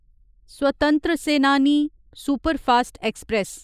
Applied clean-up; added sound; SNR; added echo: neural mask model Resemble Enhance denoiser.